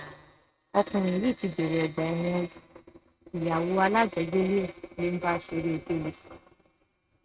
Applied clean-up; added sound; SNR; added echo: neural mask model RNNoise.